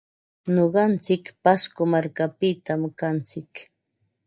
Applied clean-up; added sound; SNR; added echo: neural mask model DeepFilterNet 3.